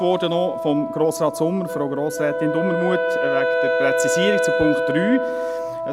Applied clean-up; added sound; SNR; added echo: none; Wind instrument, woodwind instrument + Wind instrument, woodwind instrument; 0 dB; none.